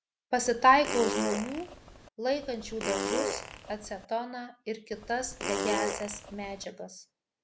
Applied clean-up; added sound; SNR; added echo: none; Fart; 4 dB; none.